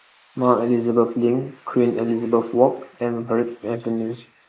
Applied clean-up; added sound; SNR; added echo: neural mask model Resemble Enhance denoiser.